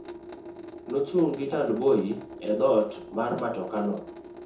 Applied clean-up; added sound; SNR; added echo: none; Drip / Sink (filling or washing) / Water tap, faucet; 14 dB; reverberation time 0.6 s.